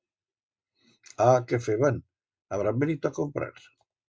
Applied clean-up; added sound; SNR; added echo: none; none; none; none.